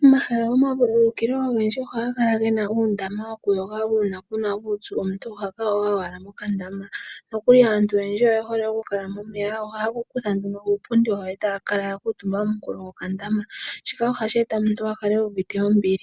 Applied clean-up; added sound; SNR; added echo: none; none; none; none.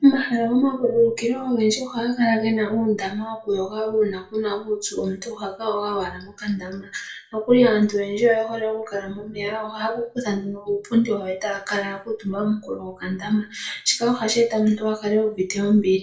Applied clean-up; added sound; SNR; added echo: none; none; none; reverberation time 0.3 s.